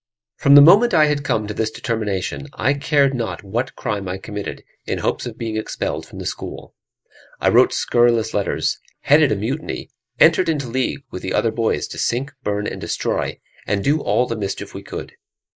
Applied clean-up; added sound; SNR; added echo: neural mask model Resemble Enhance denoiser.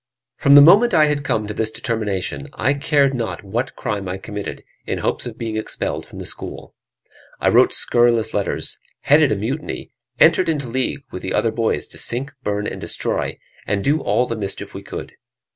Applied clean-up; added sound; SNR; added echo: none; none; none; none.